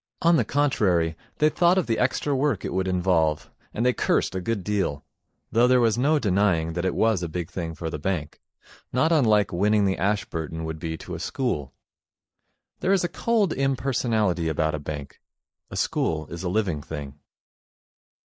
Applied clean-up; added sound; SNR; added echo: neural mask model Resemble Enhance denoiser.